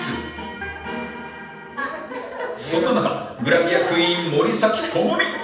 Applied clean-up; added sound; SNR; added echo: none; none; none; reverberation time 0.9 s.